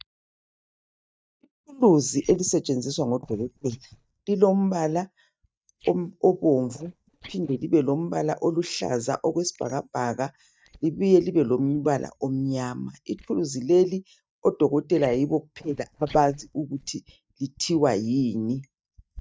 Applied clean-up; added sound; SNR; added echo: neural mask model DeepFilterNet 3.